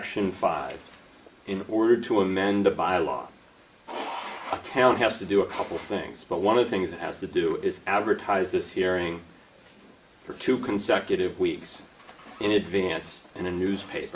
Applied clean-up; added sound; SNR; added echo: none; none; none; none.